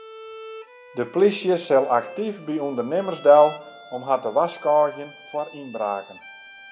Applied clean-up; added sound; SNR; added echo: none; Bowed string instrument; 20 dB; reverberation time 1.0 s.